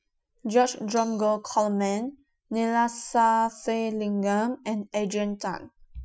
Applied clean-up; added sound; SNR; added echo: classical method Wiener filter.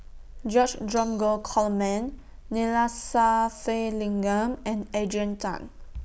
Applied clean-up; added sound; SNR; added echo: none; Tambourine; 20 dB; none.